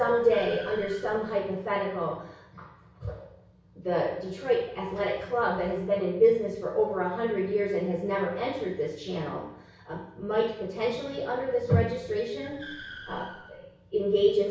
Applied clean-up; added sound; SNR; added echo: none; Car; 18 dB; reverberation time 0.6 s.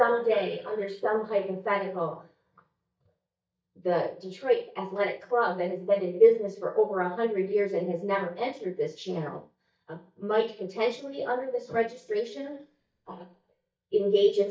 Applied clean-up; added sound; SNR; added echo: neural mask model DeepFilterNet 3.